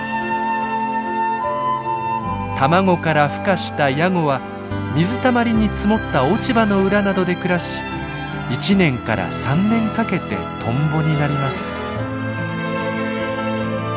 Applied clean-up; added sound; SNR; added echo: none; none; none; none.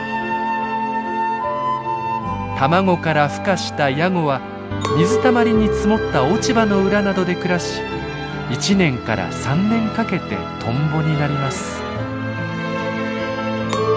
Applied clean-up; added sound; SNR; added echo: none; Chink, clink; 8 dB; none.